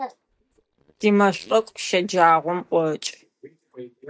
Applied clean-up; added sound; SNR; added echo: neural mask model DeepFilterNet 3.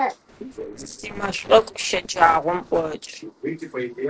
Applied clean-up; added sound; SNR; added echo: neural separator model SepFormer DNS4.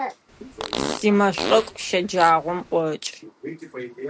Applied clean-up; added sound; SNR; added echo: none; Fart; 8 dB; none.